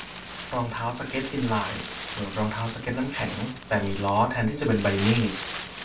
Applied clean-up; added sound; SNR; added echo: none; Wind; 10 dB; reverberation time 0.2 s.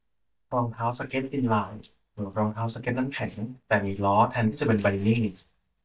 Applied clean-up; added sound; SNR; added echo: neural mask model DeepFilterNet 3.